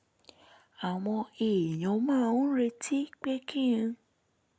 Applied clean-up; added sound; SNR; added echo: none; none; none; none.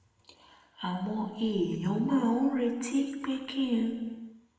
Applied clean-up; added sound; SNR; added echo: none; none; none; reverberation time 1.1 s.